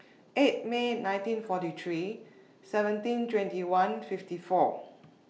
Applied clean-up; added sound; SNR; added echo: none; none; none; none.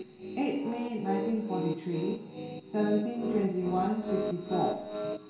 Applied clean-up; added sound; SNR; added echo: none; Piano; 5 dB; reverberation time 0.6 s.